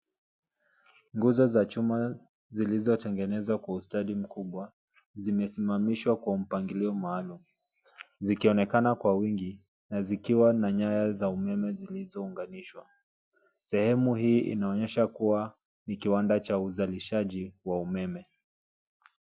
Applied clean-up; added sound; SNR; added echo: none; none; none; none.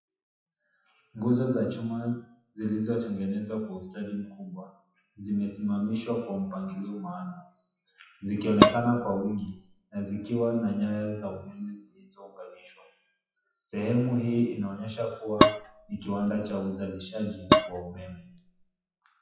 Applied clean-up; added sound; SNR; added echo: classical method WPE with log-MMSE.